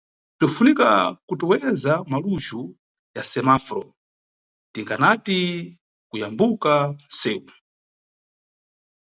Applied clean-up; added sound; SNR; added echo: none; none; none; none.